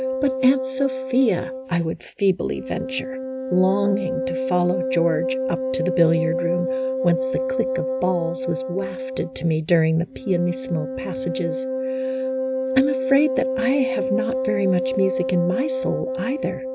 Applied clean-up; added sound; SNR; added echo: none; Wind instrument, woodwind instrument; 2 dB; none.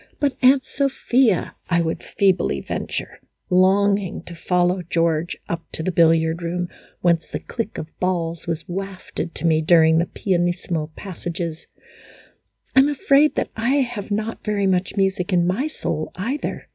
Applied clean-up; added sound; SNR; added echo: none; none; none; none.